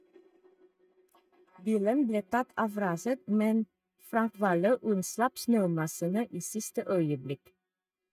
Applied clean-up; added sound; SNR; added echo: neural mask model DeepFilterNet 3.